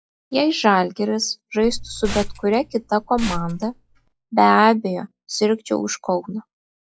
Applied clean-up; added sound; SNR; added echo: classical method log-MMSE.